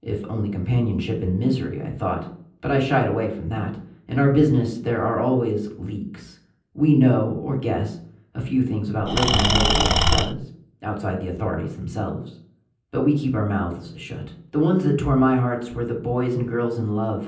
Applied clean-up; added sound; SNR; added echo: none; Engine / Tools; -3 dB; reverberation time 0.6 s.